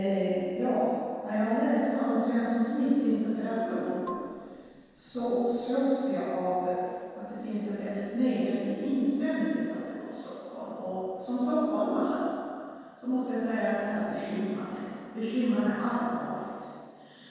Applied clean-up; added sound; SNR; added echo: none; Marimba, xylophone; 17 dB; reverberation time 2.1 s.